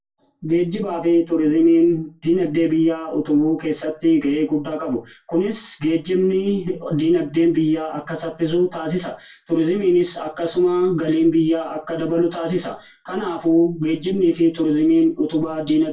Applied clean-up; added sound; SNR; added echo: none; none; none; reverberation time 0.2 s.